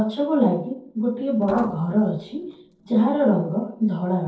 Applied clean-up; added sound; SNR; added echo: neural separator model SepFormer DNS4.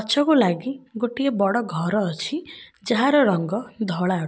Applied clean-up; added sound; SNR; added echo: none; none; none; none.